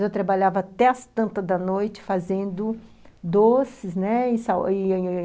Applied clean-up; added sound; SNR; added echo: none; none; none; none.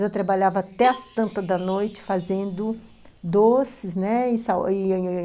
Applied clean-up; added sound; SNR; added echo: none; Cowbell + Wind chime; 17 dB; none.